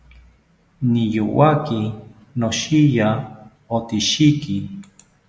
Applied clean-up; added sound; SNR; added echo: none; none; none; none.